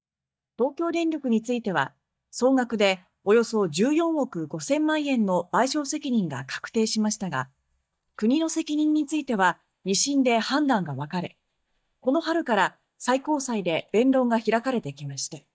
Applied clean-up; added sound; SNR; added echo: neural mask model DeepFilterNet 3.